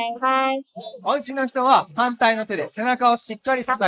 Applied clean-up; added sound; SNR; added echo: neural mask model Resemble Enhance denoiser.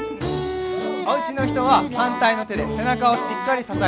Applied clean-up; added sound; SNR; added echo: none; none; none; none.